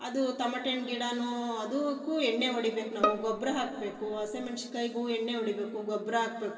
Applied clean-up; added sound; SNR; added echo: none; Bowed string instrument; 3 dB; reverberation time 2.8 s.